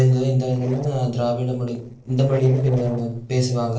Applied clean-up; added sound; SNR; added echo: neural separator model SepFormer DNS4.